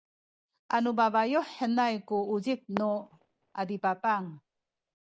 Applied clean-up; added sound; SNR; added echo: none; Fireworks; 16 dB; none.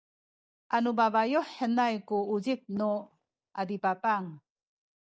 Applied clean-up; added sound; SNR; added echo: neural mask model DeepFilterNet 3.